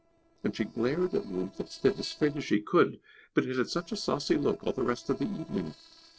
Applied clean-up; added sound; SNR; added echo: neural separator model SepFormer DNS4.